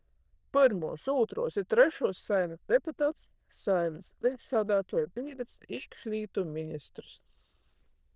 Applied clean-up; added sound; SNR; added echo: neural diffusion model UNIVERSE++.